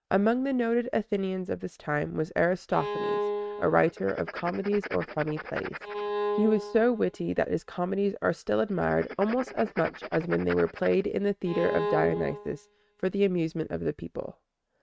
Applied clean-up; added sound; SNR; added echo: neural mask model RNNoise.